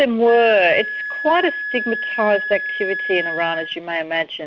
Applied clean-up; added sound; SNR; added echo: none; Wind instrument, woodwind instrument; 8 dB; none.